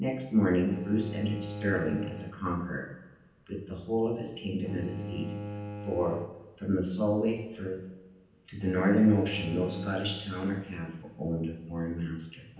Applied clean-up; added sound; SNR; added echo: none; Bowed string instrument; 12 dB; reverberation time 0.9 s.